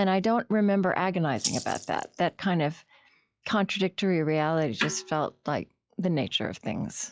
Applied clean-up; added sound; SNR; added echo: classical method log-MMSE.